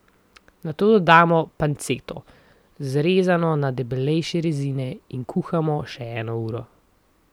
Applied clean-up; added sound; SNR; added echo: none; none; none; none.